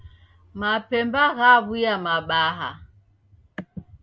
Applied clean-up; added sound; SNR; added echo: none; none; none; none.